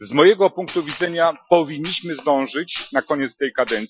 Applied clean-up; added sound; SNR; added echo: classical method Wiener filter.